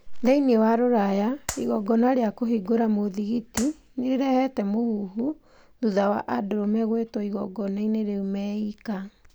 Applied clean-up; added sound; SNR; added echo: none; Clapping; 11 dB; none.